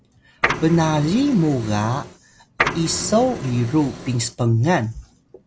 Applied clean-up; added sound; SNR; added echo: none; Printer; 7 dB; none.